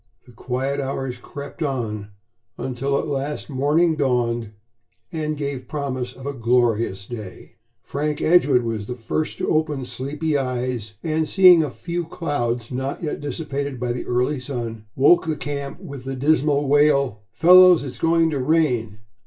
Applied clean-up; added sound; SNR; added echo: none; none; none; reverberation time 0.1 s.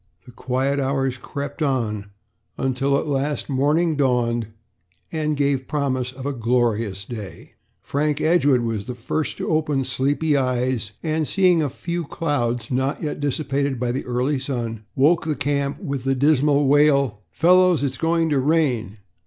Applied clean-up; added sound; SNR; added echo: none; none; none; none.